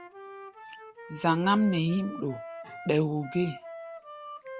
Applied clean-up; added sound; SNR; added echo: none; Wind instrument, woodwind instrument; 13 dB; none.